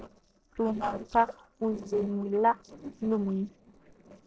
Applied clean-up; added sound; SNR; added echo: neural separator model SepFormer DNS4.